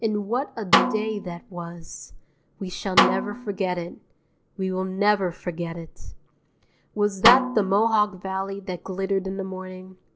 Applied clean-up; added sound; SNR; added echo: none; Snare drum; 0 dB; none.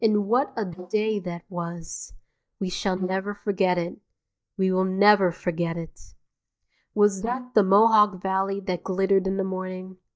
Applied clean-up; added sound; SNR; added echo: neural mask model DeepFilterNet 3.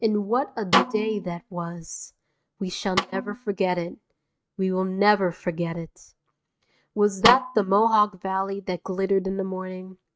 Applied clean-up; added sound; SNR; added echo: neural mask model RNNoise.